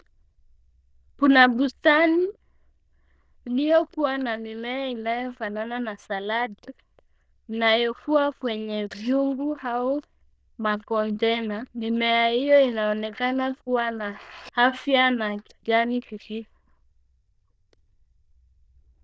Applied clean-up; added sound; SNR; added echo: neural diffusion model UNIVERSE++.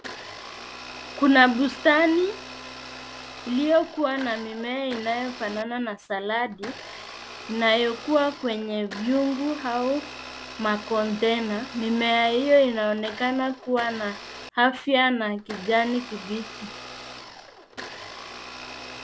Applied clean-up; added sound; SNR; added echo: none; Domestic sounds, home sounds; 14 dB; none.